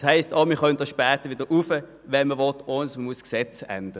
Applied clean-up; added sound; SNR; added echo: none; none; none; none.